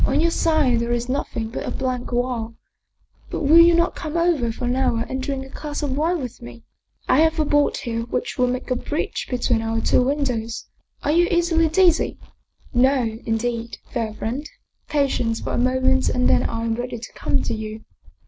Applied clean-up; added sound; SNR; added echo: none; none; none; none.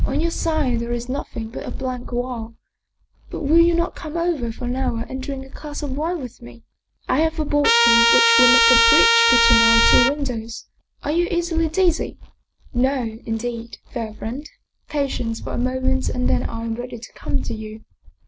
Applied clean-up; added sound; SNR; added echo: none; Trumpet; -5 dB; none.